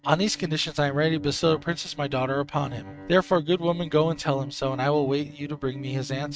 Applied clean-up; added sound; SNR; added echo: neural mask model RNNoise.